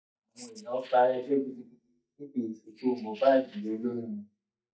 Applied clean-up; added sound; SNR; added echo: neural mask model DeepFilterNet 3.